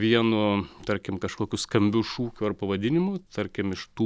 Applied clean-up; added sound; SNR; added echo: none; none; none; none.